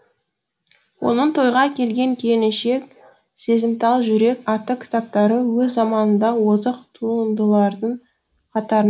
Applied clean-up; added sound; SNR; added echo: neural mask model Resemble Enhance denoiser.